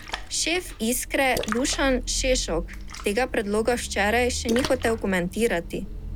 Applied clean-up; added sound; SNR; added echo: none; Splash, splatter; 8 dB; none.